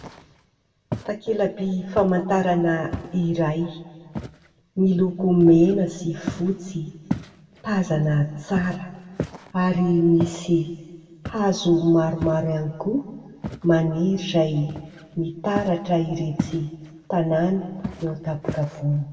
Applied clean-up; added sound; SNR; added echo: none; Walk, footsteps; 14 dB; reverberation time 1.5 s.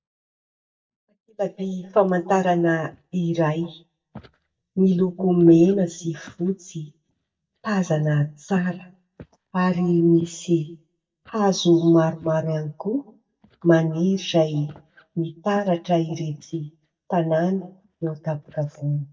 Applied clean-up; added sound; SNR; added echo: neural mask model DeepFilterNet 3.